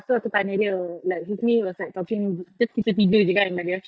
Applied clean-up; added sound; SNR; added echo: neural mask model DeepFilterNet 3.